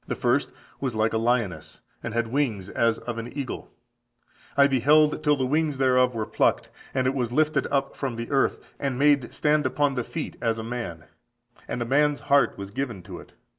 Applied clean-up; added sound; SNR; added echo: none; none; none; none.